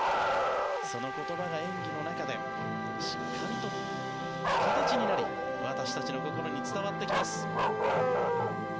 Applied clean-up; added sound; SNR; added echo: none; Bark + Wind instrument, woodwind instrument; -4 dB; none.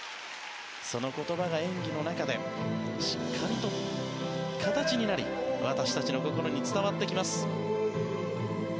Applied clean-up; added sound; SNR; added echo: none; none; none; none.